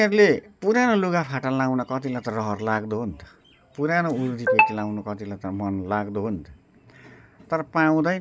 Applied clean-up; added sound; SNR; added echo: none; none; none; none.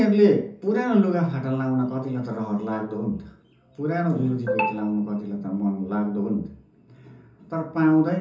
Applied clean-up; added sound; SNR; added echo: none; none; none; reverberation time 0.6 s.